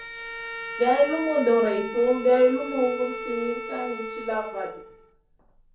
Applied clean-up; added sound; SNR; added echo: none; Bowed string instrument; 10 dB; reverberation time 0.6 s.